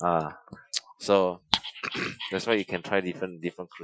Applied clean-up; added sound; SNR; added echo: classical method Wiener filter.